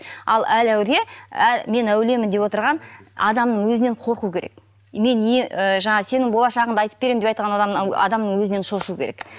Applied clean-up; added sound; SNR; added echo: none; none; none; none.